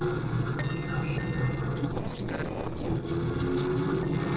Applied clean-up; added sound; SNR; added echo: neural separator model SepFormer DNS4.